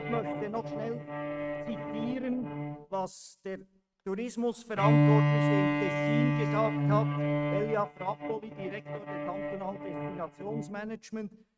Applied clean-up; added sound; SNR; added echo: neural mask model RNNoise.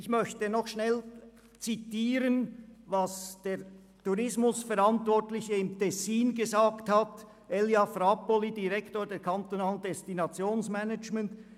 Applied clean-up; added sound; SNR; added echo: none; none; none; none.